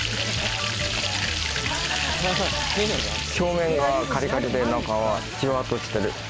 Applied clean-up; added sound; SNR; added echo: none; none; none; none.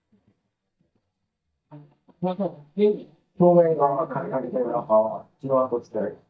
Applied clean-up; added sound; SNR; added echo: neural mask model DeepFilterNet 3.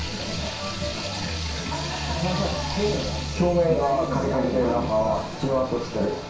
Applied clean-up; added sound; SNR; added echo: none; Thunder / Rain; 17 dB; reverberation time 0.6 s.